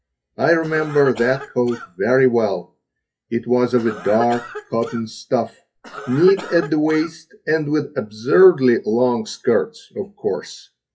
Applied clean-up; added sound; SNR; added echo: classical method WPE with log-MMSE.